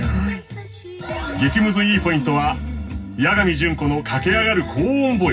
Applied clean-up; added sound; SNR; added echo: none; none; none; reverberation time 0.4 s.